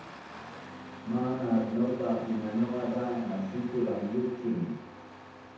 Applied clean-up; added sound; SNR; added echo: none; Engine starting; 13 dB; reverberation time 0.9 s.